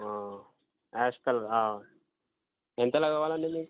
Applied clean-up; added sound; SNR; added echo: none; none; none; none.